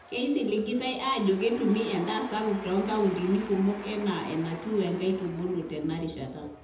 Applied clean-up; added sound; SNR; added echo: none; Applause / Crowd / Cheering; 17 dB; reverberation time 0.7 s.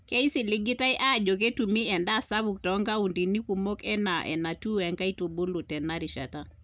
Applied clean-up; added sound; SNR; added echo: none; none; none; none.